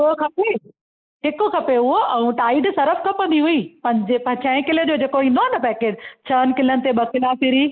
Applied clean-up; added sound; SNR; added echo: neural mask model Resemble Enhance denoiser.